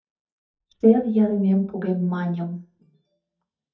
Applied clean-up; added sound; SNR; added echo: neural mask model DeepFilterNet 3.